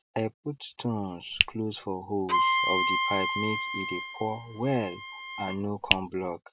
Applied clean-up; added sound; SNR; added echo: none; Bowed string instrument + Finger snapping; -2 dB; none.